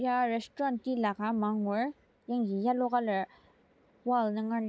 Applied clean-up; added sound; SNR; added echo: none; none; none; none.